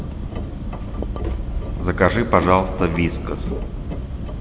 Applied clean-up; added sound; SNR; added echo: none; Engine; 12 dB; none.